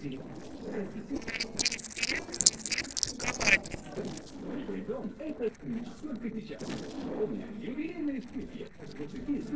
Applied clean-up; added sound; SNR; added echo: neural separator model SepFormer DNS4.